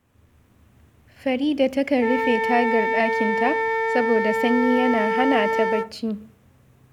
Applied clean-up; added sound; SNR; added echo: none; Wind instrument, woodwind instrument; 1 dB; none.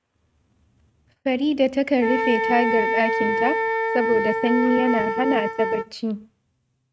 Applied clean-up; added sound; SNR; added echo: neural mask model RNNoise.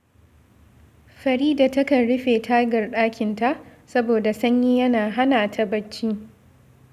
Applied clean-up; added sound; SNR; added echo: none; none; none; none.